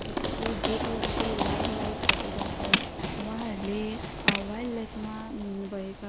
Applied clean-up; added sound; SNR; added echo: none; Tools + Run; -5 dB; none.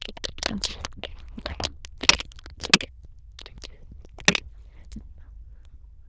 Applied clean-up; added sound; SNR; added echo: neural diffusion model UNIVERSE++.